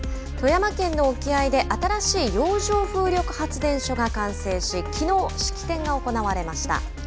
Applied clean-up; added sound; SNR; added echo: none; Wind instrument, woodwind instrument; 16 dB; none.